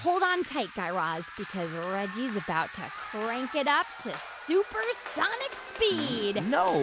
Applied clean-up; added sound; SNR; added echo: none; none; none; none.